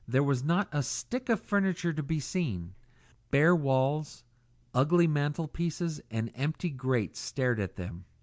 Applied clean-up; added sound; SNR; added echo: none; none; none; none.